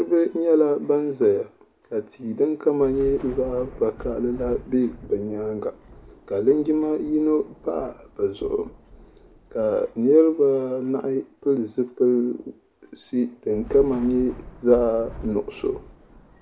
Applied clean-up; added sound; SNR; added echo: none; Thunder / Rain; 20 dB; none.